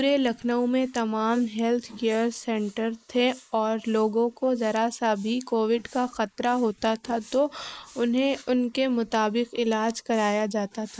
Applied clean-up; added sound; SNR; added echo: neural mask model Resemble Enhance denoiser.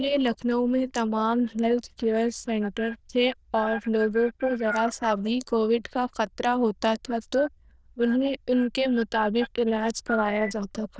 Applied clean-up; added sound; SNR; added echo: neural diffusion model UNIVERSE++.